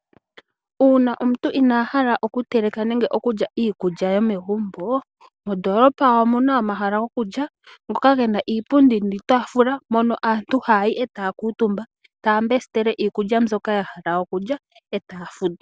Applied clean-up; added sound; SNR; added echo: none; none; none; none.